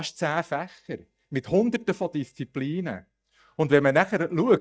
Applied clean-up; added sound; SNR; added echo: neural mask model DeepFilterNet 3.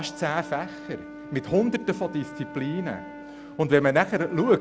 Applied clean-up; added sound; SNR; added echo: none; Wind instrument, woodwind instrument; 14 dB; none.